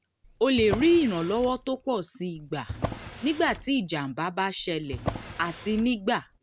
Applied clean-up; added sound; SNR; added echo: none; Drawer open or close; 11 dB; none.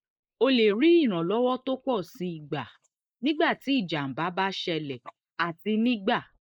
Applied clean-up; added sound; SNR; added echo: neural mask model Resemble Enhance denoiser.